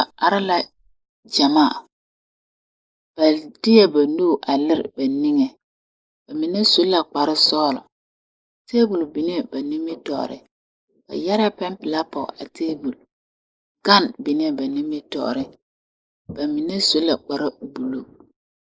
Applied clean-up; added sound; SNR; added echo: neural mask model Resemble Enhance denoiser.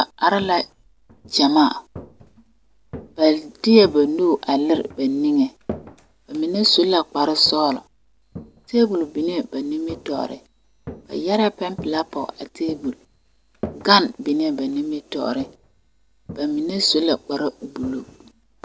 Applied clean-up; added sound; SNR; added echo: none; Walk, footsteps; 19 dB; none.